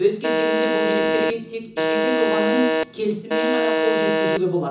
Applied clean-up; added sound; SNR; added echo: none; Alarm; -4 dB; reverberation time 0.6 s.